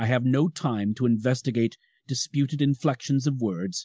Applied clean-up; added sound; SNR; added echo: none; none; none; none.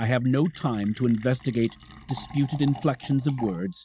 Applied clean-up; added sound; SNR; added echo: none; Fill (with liquid); 18 dB; none.